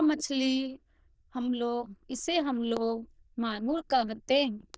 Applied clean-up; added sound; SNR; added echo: neural diffusion model UNIVERSE++.